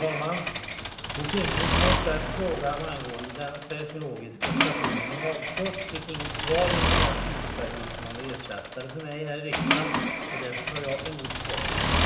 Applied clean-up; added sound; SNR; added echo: none; Accelerating, revving, vroom / Mechanisms; -4 dB; reverberation time 0.9 s.